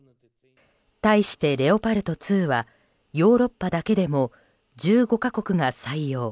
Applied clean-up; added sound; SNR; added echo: none; none; none; none.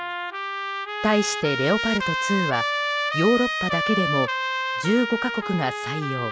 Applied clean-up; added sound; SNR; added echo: none; Trumpet; 2 dB; none.